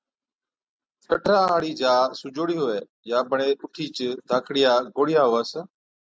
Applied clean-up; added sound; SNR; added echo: none; none; none; none.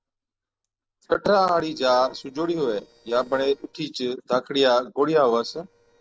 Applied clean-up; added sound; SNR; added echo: neural separator model SepFormer DNS4.